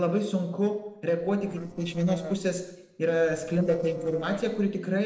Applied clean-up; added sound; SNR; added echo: neural separator model SepFormer DNS4.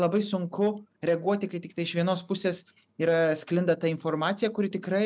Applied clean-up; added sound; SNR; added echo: none; none; none; none.